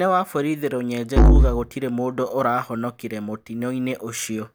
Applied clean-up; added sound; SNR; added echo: none; Musical instrument; -5 dB; none.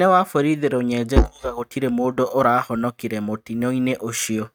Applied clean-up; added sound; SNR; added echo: neural mask model RNNoise.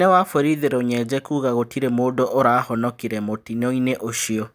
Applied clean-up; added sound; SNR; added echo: none; none; none; none.